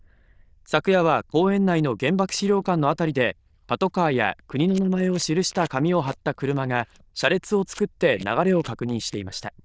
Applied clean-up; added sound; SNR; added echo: neural diffusion model UNIVERSE++.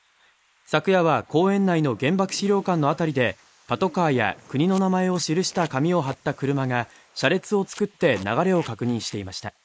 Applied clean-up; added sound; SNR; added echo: neural mask model Resemble Enhance denoiser.